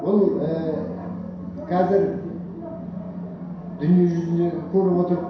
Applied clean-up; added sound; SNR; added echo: none; none; none; reverberation time 0.7 s.